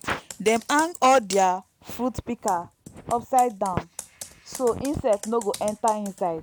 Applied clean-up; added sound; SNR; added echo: none; Computer keyboard; 18 dB; none.